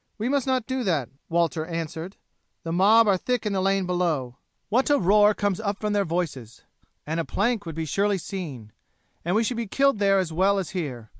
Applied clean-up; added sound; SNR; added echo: none; none; none; none.